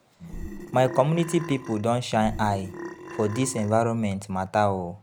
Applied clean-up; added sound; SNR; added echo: none; Burping, eructation; 13 dB; none.